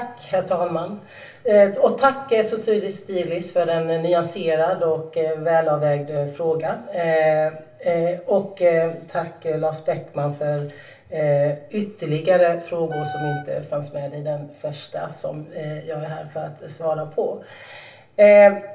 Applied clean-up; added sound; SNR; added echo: none; Wind instrument, woodwind instrument; 11 dB; reverberation time 0.3 s.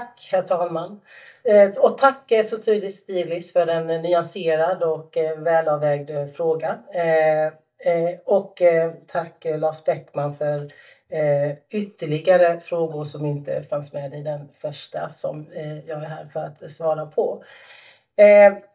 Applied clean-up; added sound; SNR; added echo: neural mask model DeepFilterNet 3.